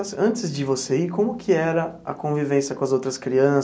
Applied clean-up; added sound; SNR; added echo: none; none; none; none.